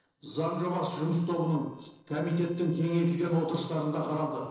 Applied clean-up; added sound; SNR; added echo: neural separator model SepFormer DNS4.